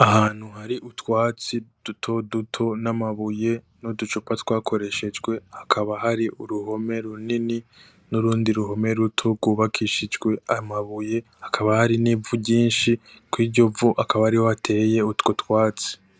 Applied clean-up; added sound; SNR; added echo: none; none; none; none.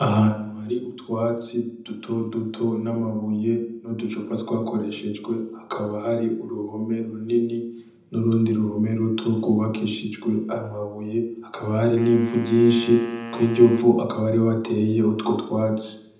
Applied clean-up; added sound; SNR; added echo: none; Wind instrument, woodwind instrument; 13 dB; reverberation time 0.8 s.